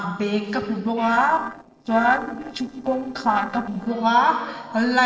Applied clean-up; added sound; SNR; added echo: neural separator model SepFormer DNS4.